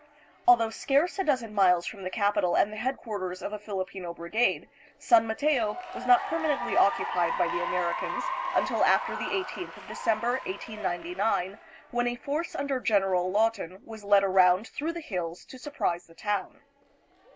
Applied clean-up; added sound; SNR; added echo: none; Applause / Cheering; 11 dB; none.